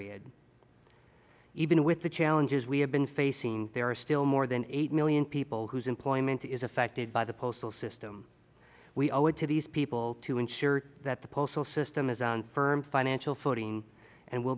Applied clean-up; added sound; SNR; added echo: none; none; none; none.